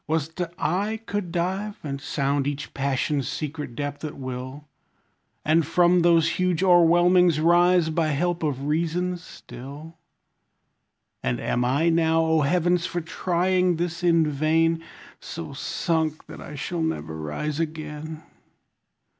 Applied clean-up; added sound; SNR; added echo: none; none; none; none.